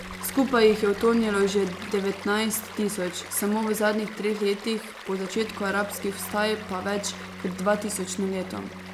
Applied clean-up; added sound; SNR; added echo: none; Keyboard (musical) + Stream; 13 dB; none.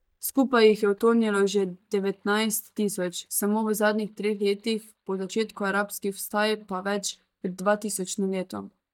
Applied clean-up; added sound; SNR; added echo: neural mask model DeepFilterNet 3.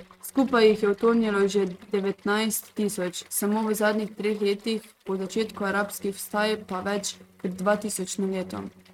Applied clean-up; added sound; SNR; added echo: neural mask model RNNoise.